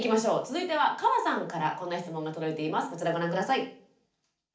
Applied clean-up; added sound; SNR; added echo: none; none; none; reverberation time 0.4 s.